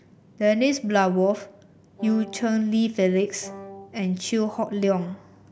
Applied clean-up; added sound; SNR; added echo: none; Wind instrument, woodwind instrument; 17 dB; none.